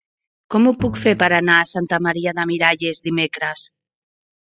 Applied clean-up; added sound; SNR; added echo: classical method spectral subtraction.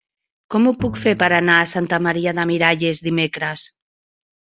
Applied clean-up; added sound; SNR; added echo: none; Bowed string instrument; 14 dB; none.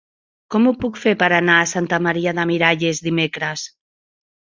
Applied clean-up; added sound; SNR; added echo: neural mask model DeepFilterNet 3.